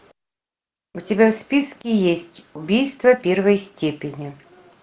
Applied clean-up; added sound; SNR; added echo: none; none; none; none.